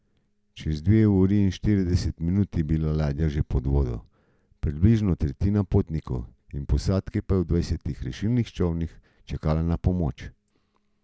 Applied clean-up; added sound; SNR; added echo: none; none; none; none.